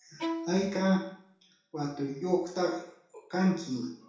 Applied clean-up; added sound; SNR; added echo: none; Bowed string instrument; 7 dB; reverberation time 0.6 s.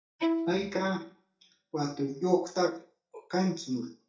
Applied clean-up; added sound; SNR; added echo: neural mask model DeepFilterNet 3.